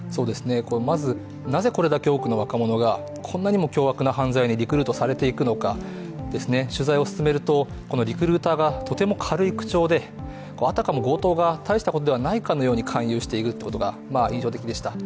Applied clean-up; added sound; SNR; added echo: none; none; none; none.